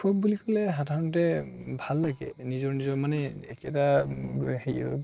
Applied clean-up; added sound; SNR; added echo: neural separator model SepFormer DNS4.